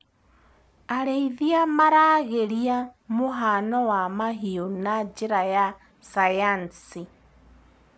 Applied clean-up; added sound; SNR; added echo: none; none; none; none.